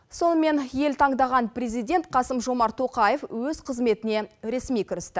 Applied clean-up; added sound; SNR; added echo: none; none; none; none.